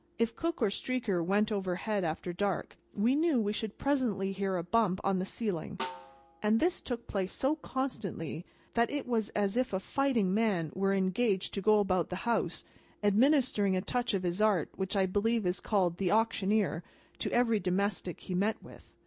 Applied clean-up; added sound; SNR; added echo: none; Snare drum; 16 dB; none.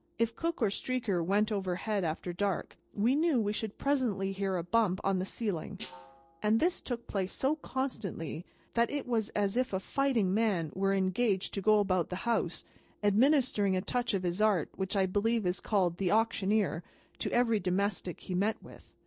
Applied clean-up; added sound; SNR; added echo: neural separator model SepFormer DNS4.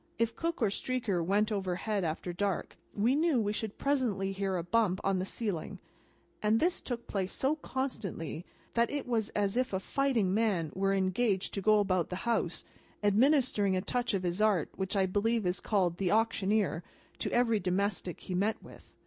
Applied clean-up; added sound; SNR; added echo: none; none; none; none.